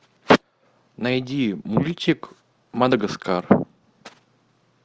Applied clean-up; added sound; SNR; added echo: none; none; none; none.